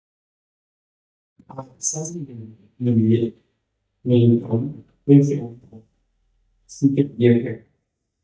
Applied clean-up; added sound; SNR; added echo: neural mask model DeepFilterNet 3.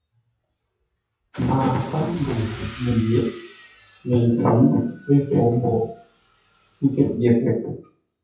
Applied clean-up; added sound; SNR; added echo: classical method WPE with log-MMSE.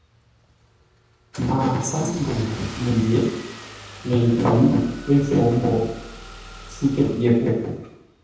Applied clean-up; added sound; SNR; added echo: none; Engine starting / Car; 17 dB; reverberation time 0.8 s.